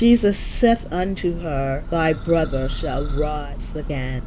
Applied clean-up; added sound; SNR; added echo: none; Church bell; 6 dB; none.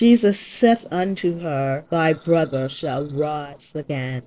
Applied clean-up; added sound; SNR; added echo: neural separator model SepFormer DNS4.